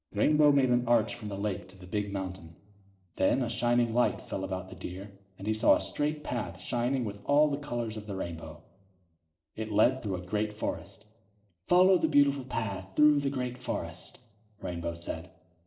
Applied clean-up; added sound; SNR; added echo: neural separator model SepFormer DNS4.